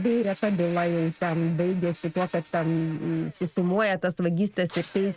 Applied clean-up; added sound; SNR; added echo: neural mask model RNNoise.